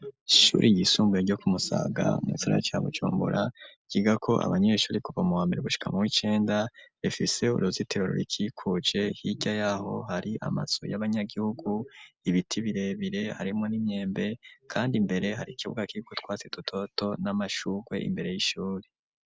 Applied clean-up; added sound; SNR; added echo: none; none; none; none.